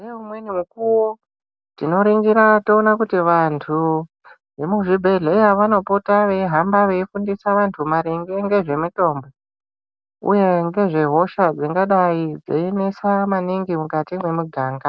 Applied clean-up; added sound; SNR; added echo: none; none; none; none.